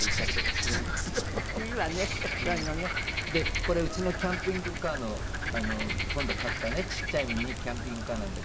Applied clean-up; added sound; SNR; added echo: none; Frog; -2 dB; none.